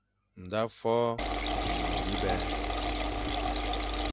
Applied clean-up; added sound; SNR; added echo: none; Liquid; -4 dB; none.